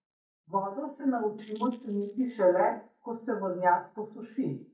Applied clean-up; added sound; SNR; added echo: neural mask model DeepFilterNet 3.